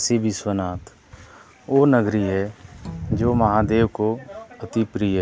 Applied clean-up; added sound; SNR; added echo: none; Bowed string instrument; 17 dB; none.